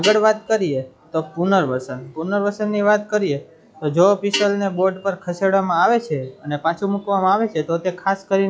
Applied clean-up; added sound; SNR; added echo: classical method log-MMSE.